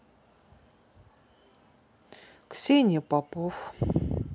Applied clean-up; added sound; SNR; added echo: none; none; none; none.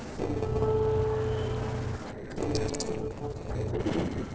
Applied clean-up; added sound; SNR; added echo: neural separator model SepFormer DNS4.